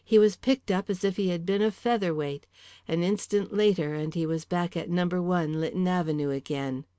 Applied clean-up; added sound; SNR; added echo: none; none; none; none.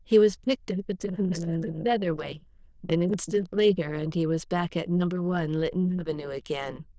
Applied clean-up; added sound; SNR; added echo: neural diffusion model UNIVERSE++.